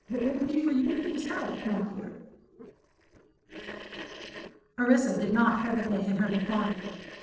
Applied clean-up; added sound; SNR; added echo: neural separator model SepFormer DNS4.